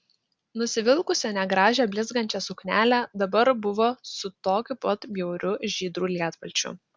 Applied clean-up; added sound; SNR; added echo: none; none; none; none.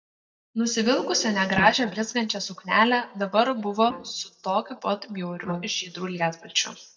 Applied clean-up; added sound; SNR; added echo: neural mask model DeepFilterNet 3.